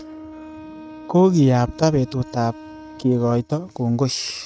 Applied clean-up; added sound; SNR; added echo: neural mask model RNNoise.